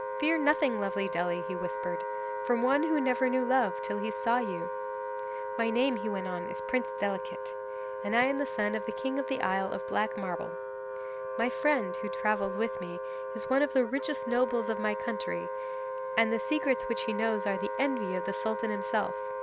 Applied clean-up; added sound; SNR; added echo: none; Wind instrument, woodwind instrument; 4 dB; none.